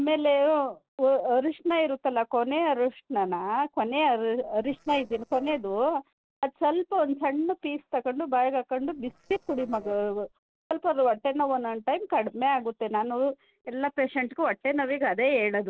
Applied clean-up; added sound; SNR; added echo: neural separator model SepFormer DNS4.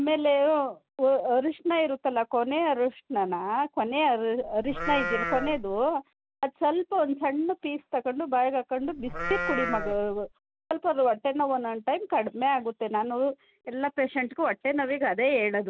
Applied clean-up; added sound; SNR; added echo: none; Livestock, farm animals, working animals; 5 dB; none.